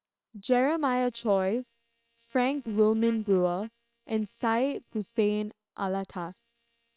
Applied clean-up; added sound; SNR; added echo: neural separator model SepFormer WHAM!.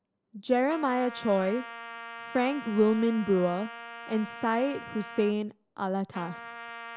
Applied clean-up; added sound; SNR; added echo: none; Trumpet; 14 dB; none.